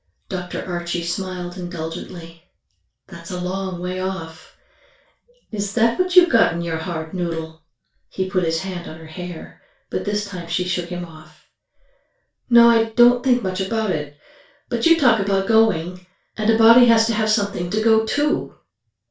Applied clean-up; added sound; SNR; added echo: none; none; none; reverberation time 0.2 s.